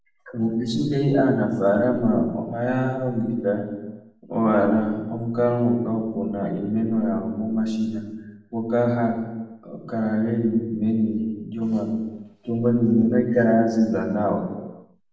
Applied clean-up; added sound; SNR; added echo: none; none; none; reverberation time 1.0 s.